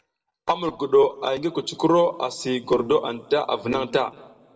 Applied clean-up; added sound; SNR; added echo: neural separator model SepFormer DNS4.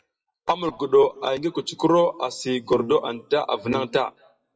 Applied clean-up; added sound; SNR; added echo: classical method WPE with log-MMSE.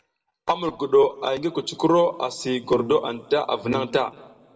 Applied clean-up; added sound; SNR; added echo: none; Brass instrument; 13 dB; reverberation time 1.0 s.